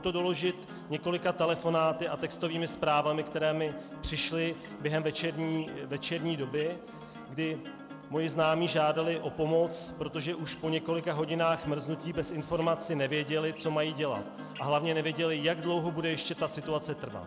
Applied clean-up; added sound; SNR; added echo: none; Acoustic guitar; 14 dB; none.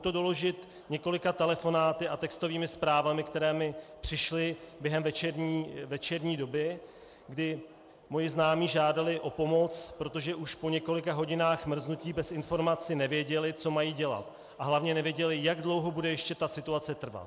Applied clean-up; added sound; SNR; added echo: none; none; none; none.